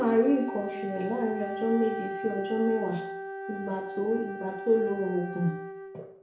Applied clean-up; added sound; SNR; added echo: none; Wind instrument, woodwind instrument; 8 dB; reverberation time 0.6 s.